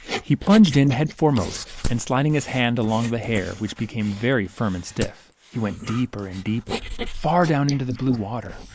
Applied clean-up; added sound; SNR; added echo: neural mask model Resemble Enhance denoiser.